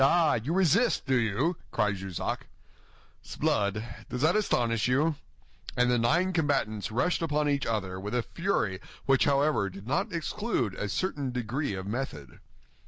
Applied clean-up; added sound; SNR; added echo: none; none; none; none.